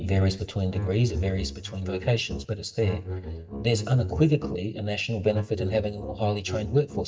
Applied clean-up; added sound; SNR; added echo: neural mask model DeepFilterNet 3.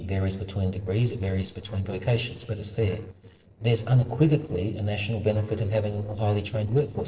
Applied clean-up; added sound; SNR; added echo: neural separator model SepFormer DNS4.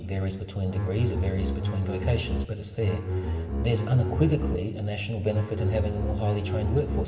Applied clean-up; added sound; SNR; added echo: none; Bowed string instrument; 1 dB; reverberation time 2.5 s.